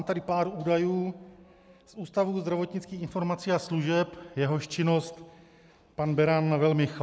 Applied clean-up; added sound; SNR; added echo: none; none; none; none.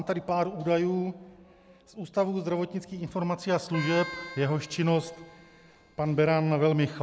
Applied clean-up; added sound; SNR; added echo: none; Keyboard (musical); 13 dB; none.